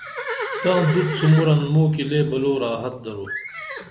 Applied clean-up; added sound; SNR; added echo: none; Livestock, farm animals, working animals; 10 dB; none.